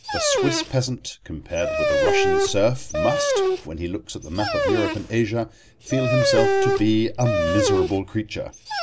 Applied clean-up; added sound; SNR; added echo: none; Dog; -1 dB; none.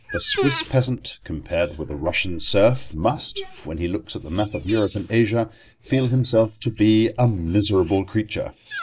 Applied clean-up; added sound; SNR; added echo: neural mask model Resemble Enhance denoiser.